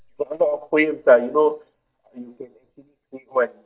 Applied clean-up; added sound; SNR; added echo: neural mask model DeepFilterNet 3.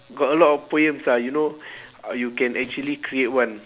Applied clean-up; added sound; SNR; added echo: none; none; none; none.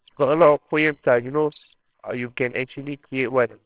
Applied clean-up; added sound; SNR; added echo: neural separator model SepFormer WHAMR!.